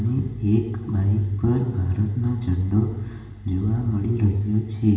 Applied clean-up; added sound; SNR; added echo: none; none; none; reverberation time 1.2 s.